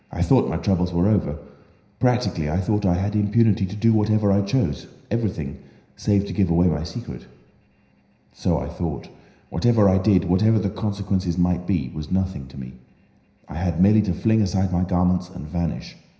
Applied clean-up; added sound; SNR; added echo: none; none; none; reverberation time 0.9 s.